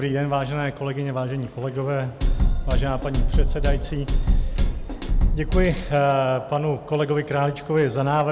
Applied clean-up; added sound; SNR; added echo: none; Drum kit; -4 dB; none.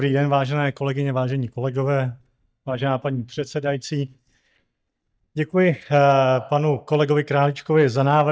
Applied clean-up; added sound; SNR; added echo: neural mask model DeepFilterNet 3.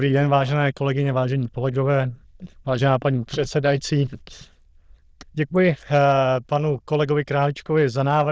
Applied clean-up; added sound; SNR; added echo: neural diffusion model UNIVERSE++.